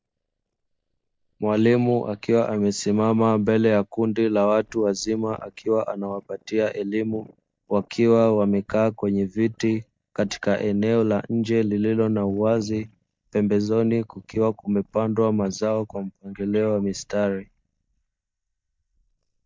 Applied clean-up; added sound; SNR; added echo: neural mask model DeepFilterNet 3.